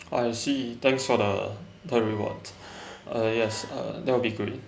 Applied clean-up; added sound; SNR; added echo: none; Wind instrument, woodwind instrument; 19 dB; none.